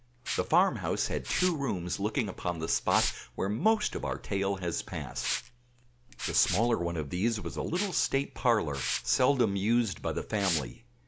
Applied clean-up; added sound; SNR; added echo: none; Liquid; 11 dB; none.